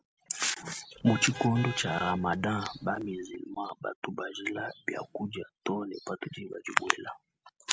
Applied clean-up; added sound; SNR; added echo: none; Vehicle horn, car horn, honking; 12 dB; none.